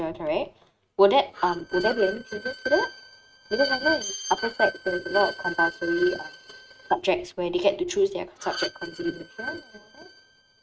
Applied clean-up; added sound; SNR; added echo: neural mask model RNNoise.